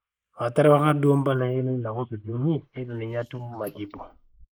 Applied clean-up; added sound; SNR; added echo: neural mask model Resemble Enhance denoiser.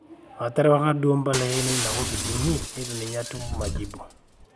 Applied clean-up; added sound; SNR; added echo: none; Shatter + Livestock, farm animals, working animals; 5 dB; none.